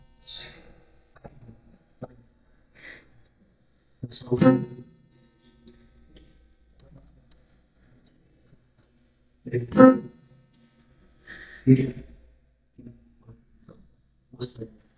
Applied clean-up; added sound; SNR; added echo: neural mask model DeepFilterNet 3.